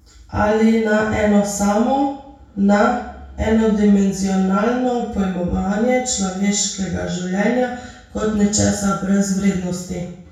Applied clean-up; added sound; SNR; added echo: none; none; none; reverberation time 0.6 s.